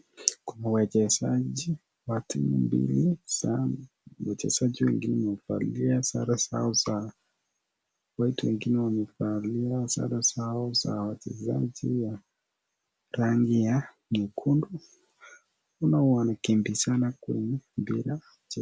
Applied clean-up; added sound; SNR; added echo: none; none; none; none.